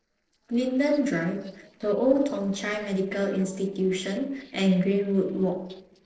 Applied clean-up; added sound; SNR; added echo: neural separator model SepFormer DNS4.